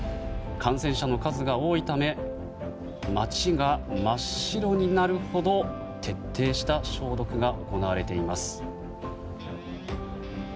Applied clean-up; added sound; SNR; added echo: none; Guitar; 18 dB; none.